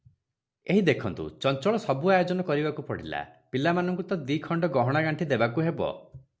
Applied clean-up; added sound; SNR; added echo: none; none; none; none.